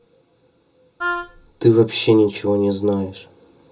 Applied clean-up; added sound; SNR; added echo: none; Wind instrument, woodwind instrument; 7 dB; reverberation time 0.2 s.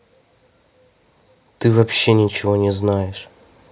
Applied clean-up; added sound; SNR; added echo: none; none; none; none.